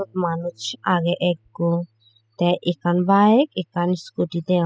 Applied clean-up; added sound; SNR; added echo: classical method spectral subtraction.